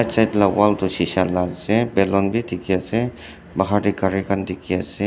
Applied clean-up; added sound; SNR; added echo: none; none; none; none.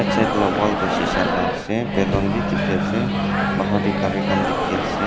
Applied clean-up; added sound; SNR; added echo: none; Microwave oven; -3 dB; none.